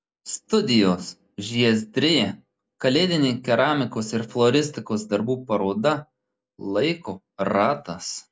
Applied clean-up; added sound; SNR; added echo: none; none; none; none.